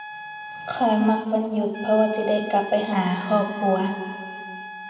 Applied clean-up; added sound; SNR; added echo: none; Trumpet; 13 dB; reverberation time 2.0 s.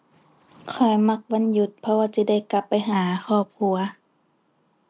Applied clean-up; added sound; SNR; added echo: none; none; none; none.